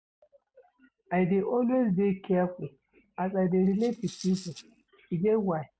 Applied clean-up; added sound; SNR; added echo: neural mask model RNNoise.